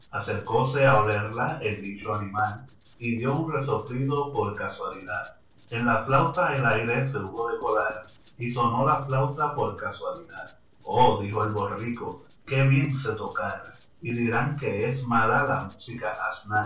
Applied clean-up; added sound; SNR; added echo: neural separator model SepFormer DNS4.